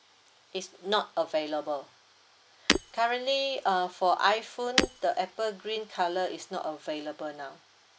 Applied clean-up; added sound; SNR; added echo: none; Shatter; 2 dB; none.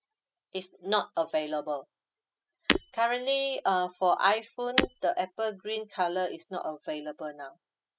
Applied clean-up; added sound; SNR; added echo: classical method spectral subtraction.